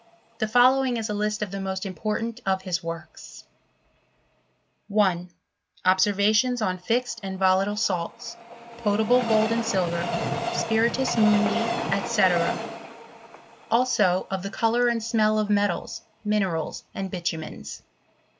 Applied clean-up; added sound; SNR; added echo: none; Train; 9 dB; none.